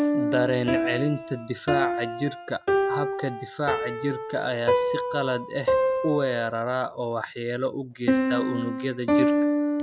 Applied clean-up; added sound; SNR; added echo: none; Piano; -2 dB; none.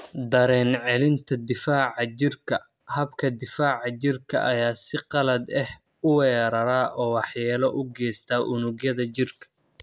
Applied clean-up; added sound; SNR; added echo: none; none; none; none.